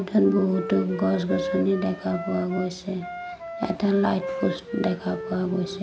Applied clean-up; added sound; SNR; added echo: none; Wind instrument, woodwind instrument; 9 dB; none.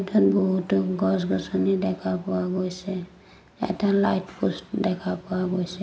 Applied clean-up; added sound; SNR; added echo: none; none; none; none.